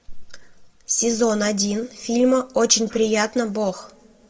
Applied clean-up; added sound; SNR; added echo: none; none; none; reverberation time 0.9 s.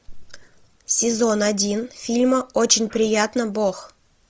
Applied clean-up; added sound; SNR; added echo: none; none; none; none.